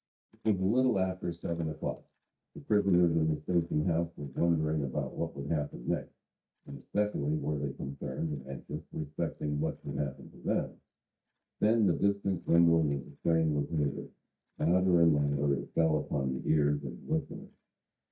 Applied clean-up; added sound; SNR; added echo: neural mask model DeepFilterNet 3.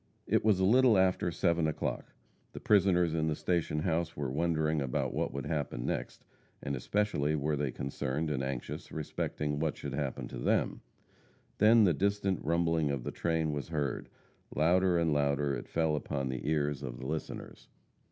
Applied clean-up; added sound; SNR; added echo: none; none; none; none.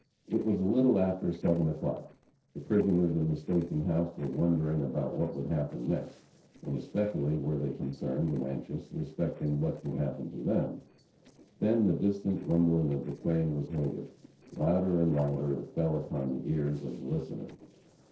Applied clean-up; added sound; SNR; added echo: neural separator model SepFormer DNS4.